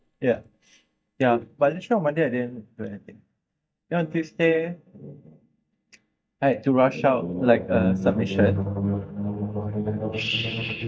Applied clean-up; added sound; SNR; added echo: neural mask model DeepFilterNet 3.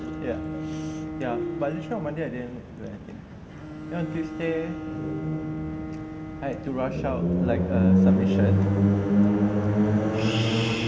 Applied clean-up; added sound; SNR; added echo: none; Bowed string instrument; 11 dB; none.